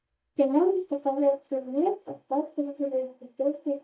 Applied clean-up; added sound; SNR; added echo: neural mask model DeepFilterNet 3.